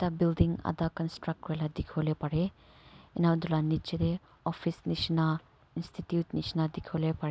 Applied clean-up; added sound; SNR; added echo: none; none; none; none.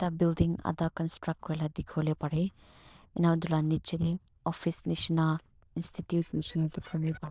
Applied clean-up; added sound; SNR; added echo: neural diffusion model UNIVERSE++.